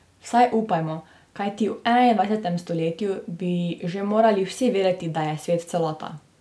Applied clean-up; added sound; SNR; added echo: none; none; none; none.